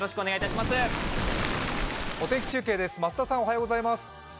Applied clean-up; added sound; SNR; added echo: none; Waves, surf; 0 dB; none.